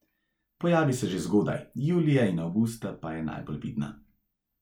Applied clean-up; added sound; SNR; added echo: none; none; none; none.